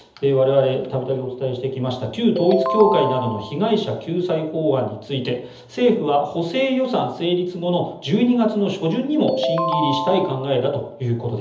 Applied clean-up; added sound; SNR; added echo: none; Ringtone; 4 dB; reverberation time 0.7 s.